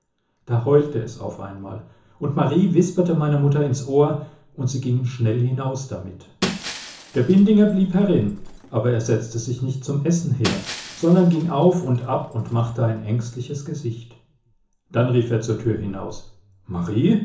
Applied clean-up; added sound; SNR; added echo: none; Shatter; 14 dB; reverberation time 0.7 s.